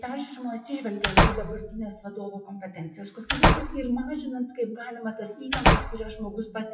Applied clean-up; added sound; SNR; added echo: classical method WPE with log-MMSE.